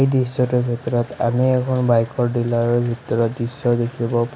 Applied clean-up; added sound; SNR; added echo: none; none; none; none.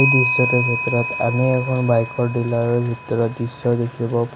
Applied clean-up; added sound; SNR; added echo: none; Clock; 6 dB; none.